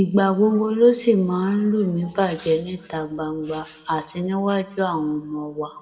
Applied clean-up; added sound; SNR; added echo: none; none; none; reverberation time 1.5 s.